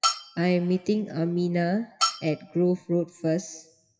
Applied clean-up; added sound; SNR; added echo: classical method WPE with log-MMSE.